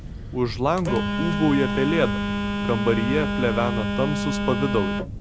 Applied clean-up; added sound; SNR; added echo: none; Telephone; 1 dB; none.